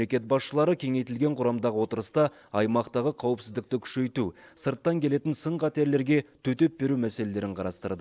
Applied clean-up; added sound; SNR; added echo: none; none; none; none.